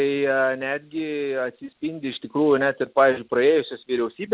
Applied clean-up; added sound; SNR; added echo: none; none; none; none.